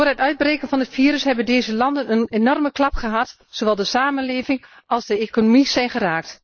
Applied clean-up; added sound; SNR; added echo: neural mask model Resemble Enhance denoiser.